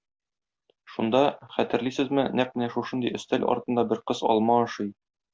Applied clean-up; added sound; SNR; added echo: none; none; none; none.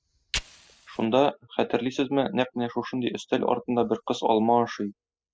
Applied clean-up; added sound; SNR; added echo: classical method spectral subtraction.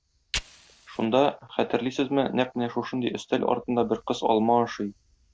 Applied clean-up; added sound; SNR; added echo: none; Fire; 18 dB; none.